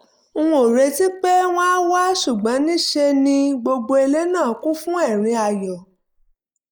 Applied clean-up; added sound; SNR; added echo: neural mask model Resemble Enhance denoiser.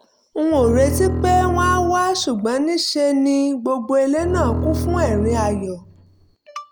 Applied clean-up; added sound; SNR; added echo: none; Bowed string instrument; 5 dB; none.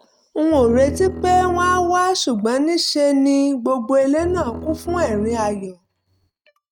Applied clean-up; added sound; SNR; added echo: neural mask model RNNoise.